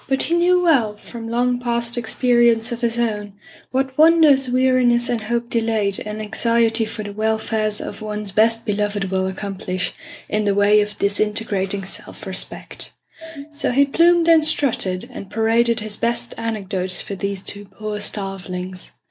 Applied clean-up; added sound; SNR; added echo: none; none; none; none.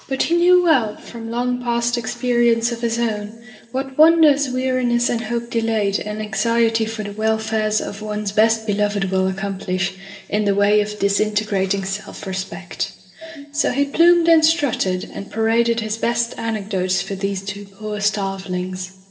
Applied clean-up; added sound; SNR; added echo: none; none; none; reverberation time 2.9 s.